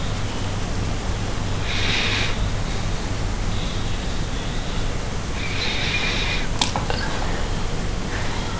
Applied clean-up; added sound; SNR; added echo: none; none; none; none.